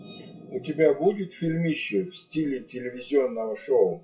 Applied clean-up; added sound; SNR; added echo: classical method WPE with log-MMSE.